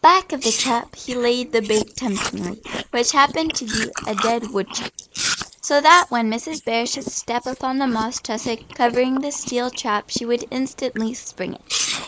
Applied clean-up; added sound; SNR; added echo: neural mask model Resemble Enhance denoiser.